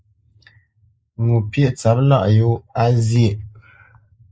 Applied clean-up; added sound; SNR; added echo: neural mask model Resemble Enhance denoiser.